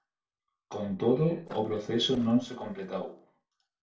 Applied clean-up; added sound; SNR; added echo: neural separator model SepFormer DNS4.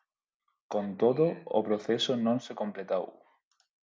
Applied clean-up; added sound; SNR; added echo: none; none; none; none.